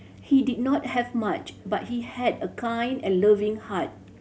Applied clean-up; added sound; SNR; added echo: none; none; none; none.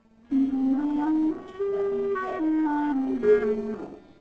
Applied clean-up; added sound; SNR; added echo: neural separator model SepFormer DNS4.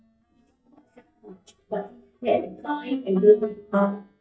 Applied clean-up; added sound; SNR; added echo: neural mask model DeepFilterNet 3.